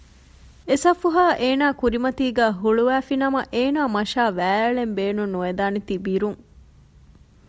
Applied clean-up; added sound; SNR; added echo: none; none; none; none.